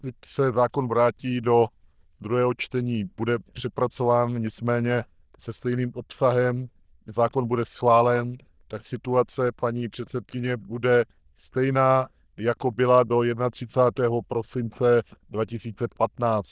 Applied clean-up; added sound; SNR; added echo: neural diffusion model UNIVERSE++.